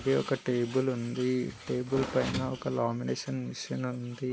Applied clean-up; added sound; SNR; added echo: none; Door; 14 dB; none.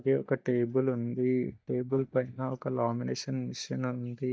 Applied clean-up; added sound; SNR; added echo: neural mask model DeepFilterNet 3.